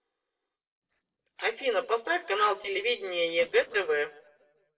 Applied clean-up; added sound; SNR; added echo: neural separator model SepFormer DNS4.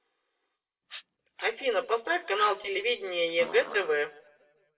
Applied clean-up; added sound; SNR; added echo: none; Dog; 14 dB; reverberation time 0.6 s.